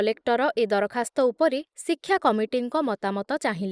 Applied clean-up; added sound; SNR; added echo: neural mask model Resemble Enhance denoiser.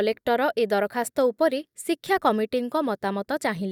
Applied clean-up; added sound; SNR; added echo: neural mask model DeepFilterNet 3.